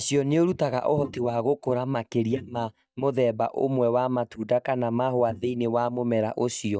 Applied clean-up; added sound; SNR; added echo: neural mask model DeepFilterNet 3.